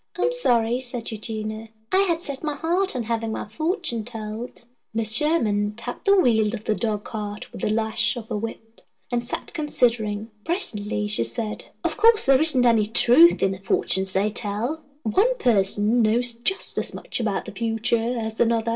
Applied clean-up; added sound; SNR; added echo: none; Cowbell; 11 dB; reverberation time 0.2 s.